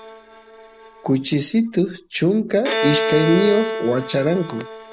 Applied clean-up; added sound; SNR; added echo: none; Bowed string instrument; 6 dB; none.